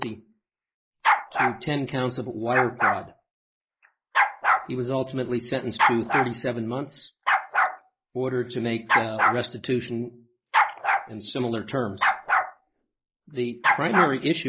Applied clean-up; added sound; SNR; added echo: neural mask model Resemble Enhance denoiser.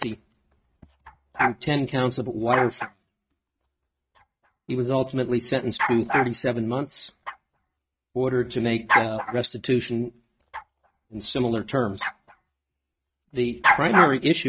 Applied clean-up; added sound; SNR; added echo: neural mask model RNNoise.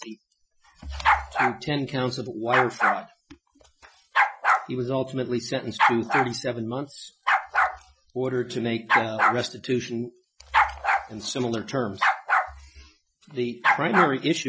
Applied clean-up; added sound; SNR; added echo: classical method Wiener filter.